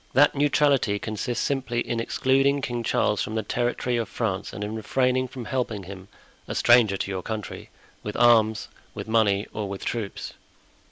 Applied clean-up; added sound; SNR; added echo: none; none; none; none.